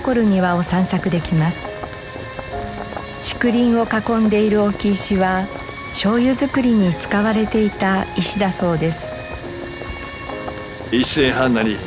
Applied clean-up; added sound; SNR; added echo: none; Boiling; 9 dB; none.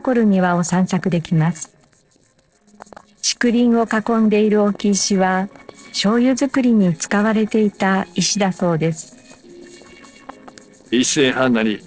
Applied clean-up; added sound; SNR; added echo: neural separator model SepFormer DNS4.